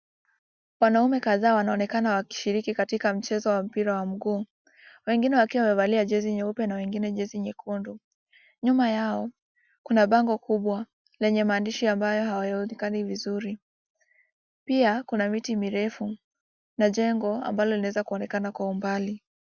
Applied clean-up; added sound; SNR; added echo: none; none; none; none.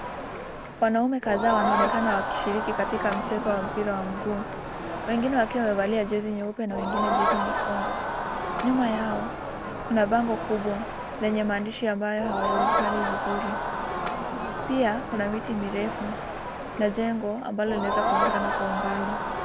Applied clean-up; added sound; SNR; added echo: none; Crowd; 1 dB; none.